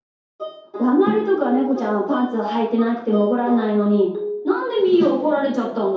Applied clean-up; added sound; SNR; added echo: none; none; none; reverberation time 2.4 s.